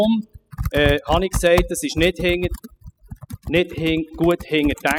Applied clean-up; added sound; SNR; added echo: classical method spectral subtraction.